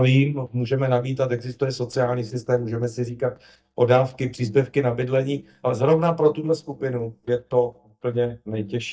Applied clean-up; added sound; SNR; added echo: neural mask model DeepFilterNet 3.